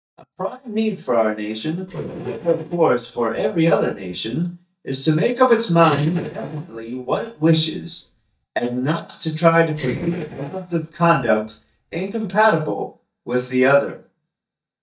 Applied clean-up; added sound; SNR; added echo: neural mask model DeepFilterNet 3.